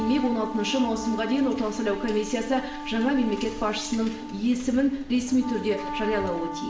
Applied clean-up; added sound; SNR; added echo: none; Wind instrument, woodwind instrument; 10 dB; reverberation time 0.5 s.